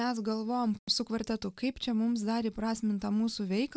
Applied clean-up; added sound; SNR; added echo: none; none; none; none.